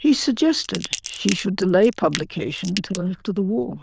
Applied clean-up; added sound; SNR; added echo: neural diffusion model UNIVERSE++.